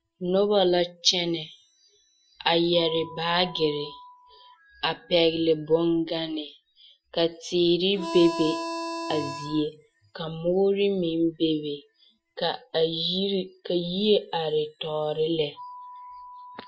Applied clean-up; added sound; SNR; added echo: classical method Wiener filter.